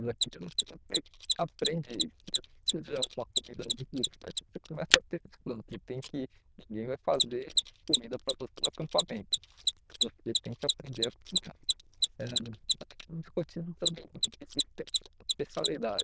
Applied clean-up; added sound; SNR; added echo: neural diffusion model UNIVERSE++.